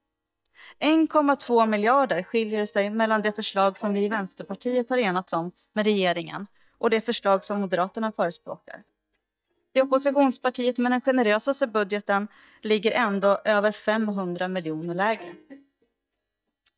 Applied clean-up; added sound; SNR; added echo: neural mask model DeepFilterNet 3.